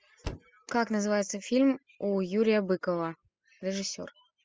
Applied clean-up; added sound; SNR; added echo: classical method spectral subtraction.